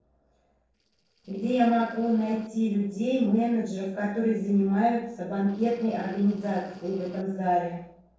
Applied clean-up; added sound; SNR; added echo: neural separator model SepFormer DNS4.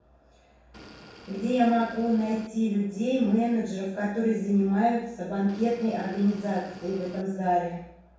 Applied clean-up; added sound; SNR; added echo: none; Motor vehicle (road) / Engine; 20 dB; reverberation time 0.7 s.